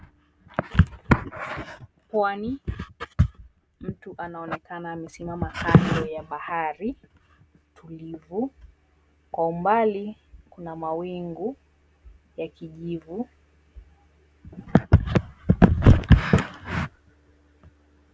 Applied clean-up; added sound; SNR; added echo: none; none; none; none.